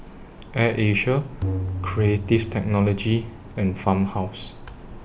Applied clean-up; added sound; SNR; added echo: none; Tabla; 9 dB; none.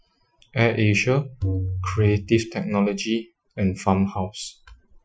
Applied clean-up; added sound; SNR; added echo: classical method Wiener filter.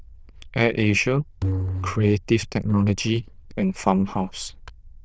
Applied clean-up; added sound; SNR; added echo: neural diffusion model UNIVERSE++.